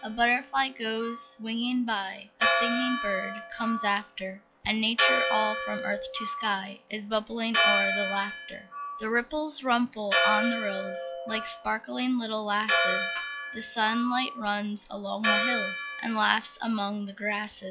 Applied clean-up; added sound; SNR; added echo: classical method log-MMSE.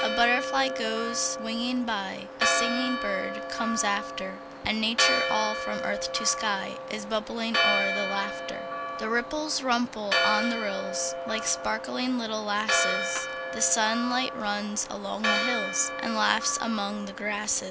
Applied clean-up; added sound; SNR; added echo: none; Church bell; 2 dB; none.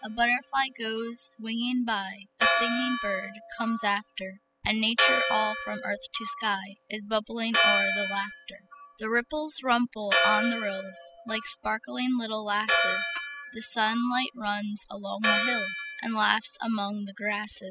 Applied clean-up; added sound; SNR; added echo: classical method spectral subtraction.